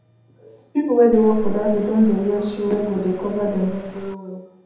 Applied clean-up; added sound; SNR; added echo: none; Cricket; 6 dB; reverberation time 0.8 s.